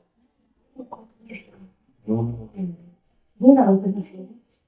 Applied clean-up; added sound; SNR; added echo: neural mask model DeepFilterNet 3.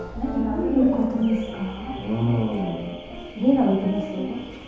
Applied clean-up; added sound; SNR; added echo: none; Alarm / Car; 16 dB; reverberation time 0.8 s.